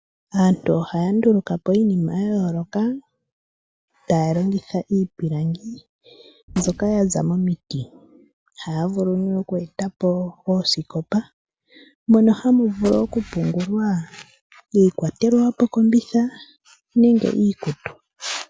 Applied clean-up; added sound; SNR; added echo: none; Gunshot, gunfire; 15 dB; none.